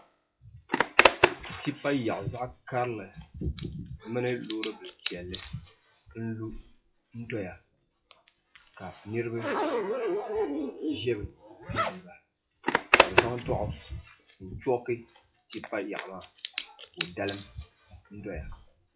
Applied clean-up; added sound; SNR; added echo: classical method WPE with log-MMSE.